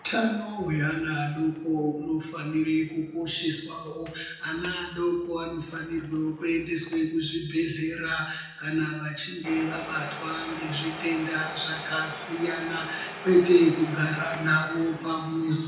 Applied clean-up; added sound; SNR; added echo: none; Domestic sounds, home sounds; 15 dB; reverberation time 0.9 s.